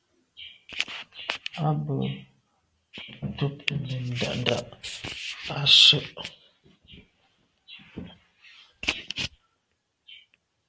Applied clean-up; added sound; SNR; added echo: none; none; none; none.